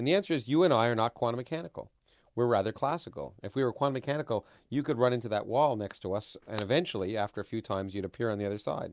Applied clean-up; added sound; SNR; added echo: none; Shatter; 20 dB; none.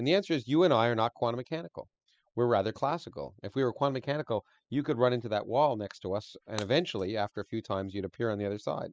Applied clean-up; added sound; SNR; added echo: classical method spectral subtraction.